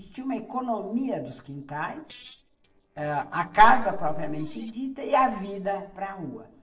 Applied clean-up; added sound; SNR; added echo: neural separator model SepFormer DNS4.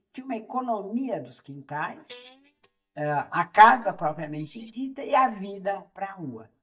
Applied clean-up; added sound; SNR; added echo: neural mask model DeepFilterNet 3.